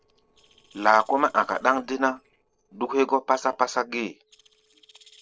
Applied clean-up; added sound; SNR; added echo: neural separator model SepFormer DNS4.